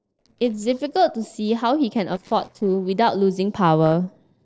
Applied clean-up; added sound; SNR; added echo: neural separator model SepFormer DNS4.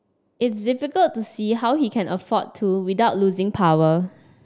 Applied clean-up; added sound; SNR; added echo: none; none; none; none.